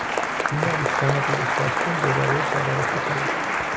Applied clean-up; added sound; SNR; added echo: none; Applause; -4 dB; reverberation time 1.4 s.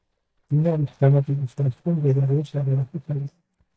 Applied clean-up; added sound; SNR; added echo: neural mask model DeepFilterNet 3.